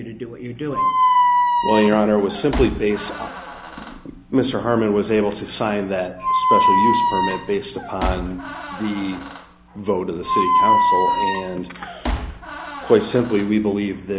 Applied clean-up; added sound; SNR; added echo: none; Squeak; -1 dB; none.